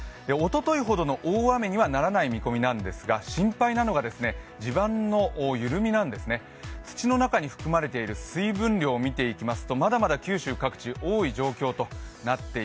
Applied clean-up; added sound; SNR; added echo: none; none; none; none.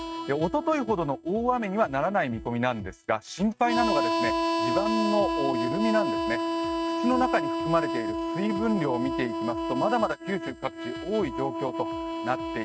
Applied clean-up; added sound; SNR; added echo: neural mask model RNNoise.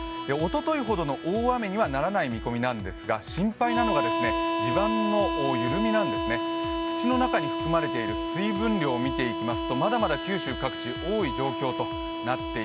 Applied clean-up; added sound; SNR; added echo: none; Harmonica; 2 dB; none.